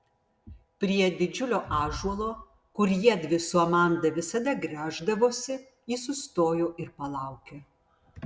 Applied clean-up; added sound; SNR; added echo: none; none; none; none.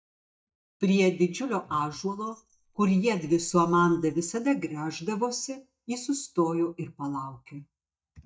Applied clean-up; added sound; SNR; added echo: neural mask model DeepFilterNet 3.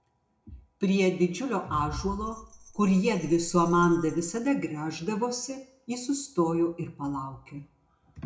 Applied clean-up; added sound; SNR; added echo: none; Bell; 19 dB; reverberation time 0.3 s.